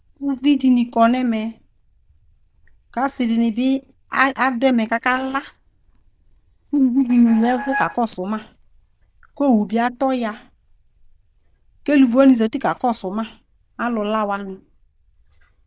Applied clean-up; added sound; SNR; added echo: neural diffusion model UNIVERSE++.